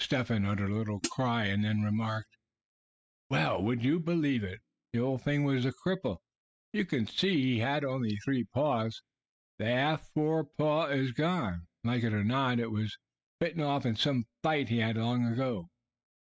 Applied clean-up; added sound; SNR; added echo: classical method spectral subtraction.